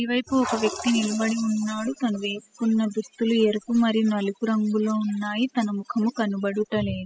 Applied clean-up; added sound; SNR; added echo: classical method spectral subtraction.